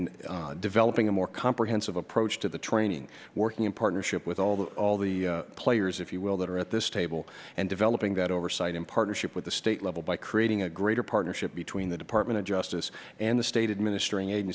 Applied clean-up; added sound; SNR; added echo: none; none; none; none.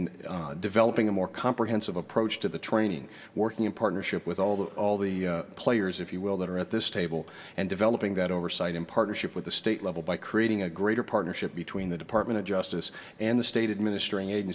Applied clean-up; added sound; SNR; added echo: none; none; none; reverberation time 1.4 s.